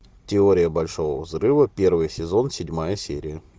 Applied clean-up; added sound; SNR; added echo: none; none; none; none.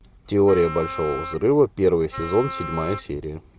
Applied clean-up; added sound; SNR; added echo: none; Wind instrument, woodwind instrument; 11 dB; none.